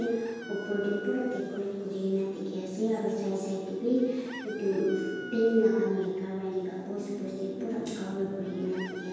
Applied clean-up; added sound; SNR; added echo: none; Chicken, rooster; 18 dB; reverberation time 1.2 s.